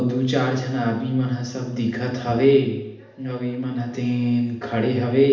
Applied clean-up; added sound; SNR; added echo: none; none; none; reverberation time 0.8 s.